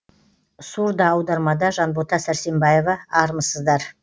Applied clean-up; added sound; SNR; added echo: none; none; none; none.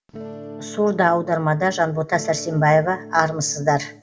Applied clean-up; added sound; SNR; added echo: none; Electric guitar / Strum; 16 dB; reverberation time 0.4 s.